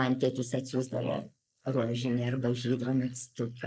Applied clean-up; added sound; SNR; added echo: neural mask model Resemble Enhance denoiser.